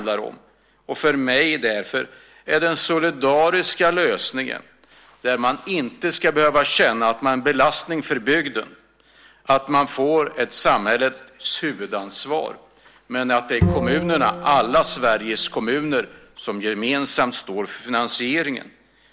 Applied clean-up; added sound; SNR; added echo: none; Bowed string instrument; 6 dB; none.